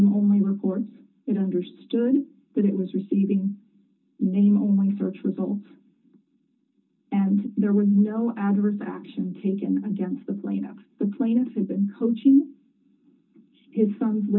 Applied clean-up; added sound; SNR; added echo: none; none; none; reverberation time 0.2 s.